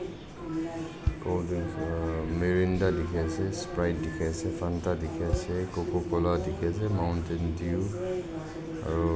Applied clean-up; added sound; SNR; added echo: none; Bass drum; 9 dB; none.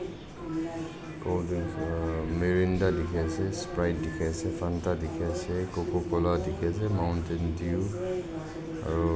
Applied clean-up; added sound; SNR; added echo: none; none; none; none.